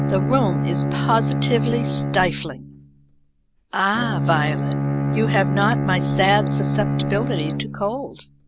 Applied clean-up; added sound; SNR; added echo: none; Bowed string instrument; -1 dB; none.